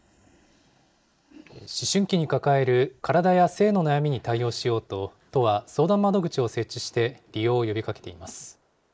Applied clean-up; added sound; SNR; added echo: neural mask model Resemble Enhance denoiser.